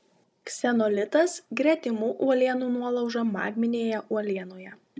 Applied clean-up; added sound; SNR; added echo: none; none; none; none.